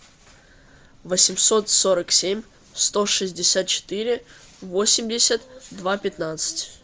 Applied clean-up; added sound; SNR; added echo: none; none; none; none.